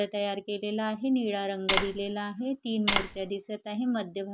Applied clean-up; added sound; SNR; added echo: none; Tap; -5 dB; none.